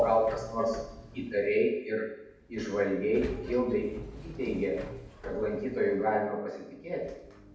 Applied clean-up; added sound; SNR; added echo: none; Sliding door; 15 dB; reverberation time 0.8 s.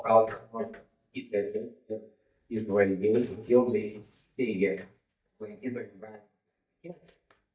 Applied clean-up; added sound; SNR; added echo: neural mask model DeepFilterNet 3.